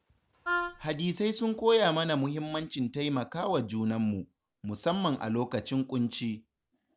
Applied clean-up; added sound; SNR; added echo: none; Wind instrument, woodwind instrument; 4 dB; none.